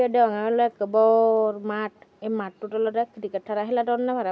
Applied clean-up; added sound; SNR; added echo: none; none; none; none.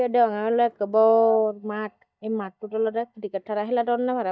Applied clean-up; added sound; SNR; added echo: neural mask model DeepFilterNet 3.